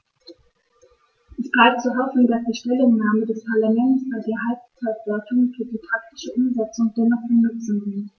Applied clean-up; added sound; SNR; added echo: none; none; none; none.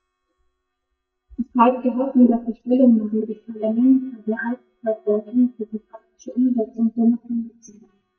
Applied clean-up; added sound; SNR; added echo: neural mask model DeepFilterNet 3.